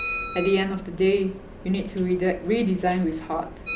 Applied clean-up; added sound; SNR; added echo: none; Bell; 12 dB; none.